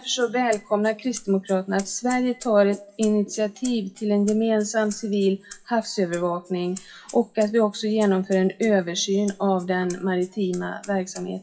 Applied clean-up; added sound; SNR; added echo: classical method WPE with log-MMSE.